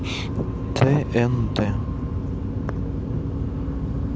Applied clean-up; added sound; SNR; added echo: none; none; none; none.